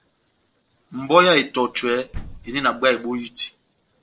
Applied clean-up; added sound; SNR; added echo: neural separator model SepFormer DNS4.